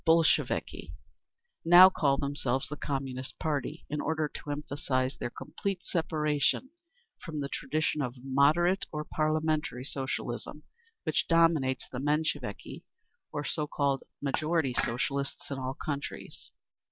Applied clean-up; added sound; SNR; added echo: none; Dishes, pots, and pans / Chink, clink; 7 dB; none.